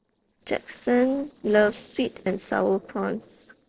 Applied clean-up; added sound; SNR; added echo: neural separator model SepFormer DNS4.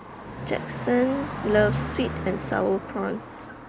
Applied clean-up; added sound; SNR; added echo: none; Car passing by; 6 dB; none.